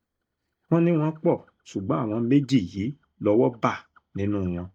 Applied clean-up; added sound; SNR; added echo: neural mask model DeepFilterNet 3.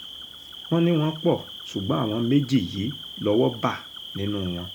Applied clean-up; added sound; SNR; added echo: none; Cricket; 14 dB; none.